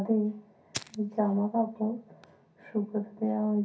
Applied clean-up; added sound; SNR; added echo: none; Fire; 15 dB; reverberation time 0.3 s.